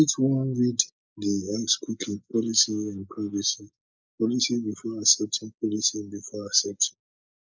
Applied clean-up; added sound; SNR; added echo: neural mask model Resemble Enhance denoiser.